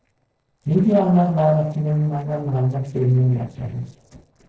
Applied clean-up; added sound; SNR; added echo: neural separator model SepFormer DNS4.